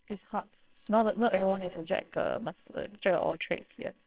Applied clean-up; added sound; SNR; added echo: neural separator model SepFormer WHAMR!.